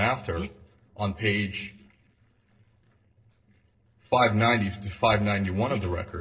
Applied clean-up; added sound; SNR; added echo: neural separator model SepFormer DNS4.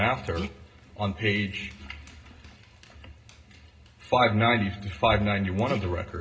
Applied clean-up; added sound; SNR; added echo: none; Dog; 18 dB; reverberation time 0.2 s.